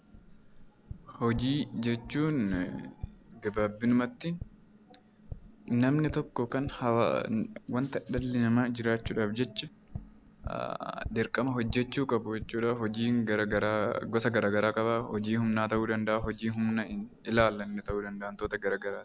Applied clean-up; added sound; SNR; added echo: none; Tap; 16 dB; none.